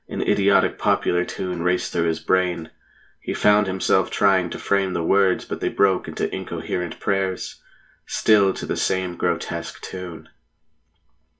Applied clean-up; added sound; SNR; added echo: none; none; none; reverberation time 0.2 s.